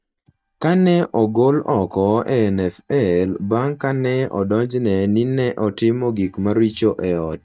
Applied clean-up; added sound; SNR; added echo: neural mask model DeepFilterNet 3.